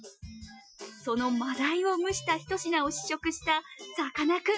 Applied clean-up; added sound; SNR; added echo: classical method Wiener filter.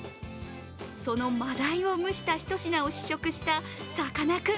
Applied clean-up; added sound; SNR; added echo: none; Bowed string instrument; 20 dB; none.